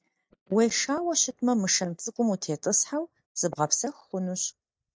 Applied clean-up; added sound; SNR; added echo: neural mask model DeepFilterNet 3.